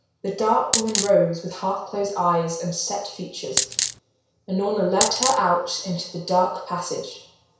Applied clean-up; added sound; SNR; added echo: none; Coin (dropping); -1 dB; reverberation time 0.6 s.